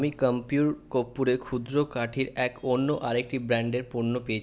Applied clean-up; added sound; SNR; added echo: none; none; none; none.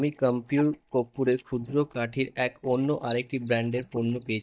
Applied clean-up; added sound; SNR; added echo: neural mask model DeepFilterNet 3.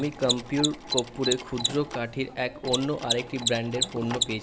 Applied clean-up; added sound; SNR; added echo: none; Mechanisms; 3 dB; none.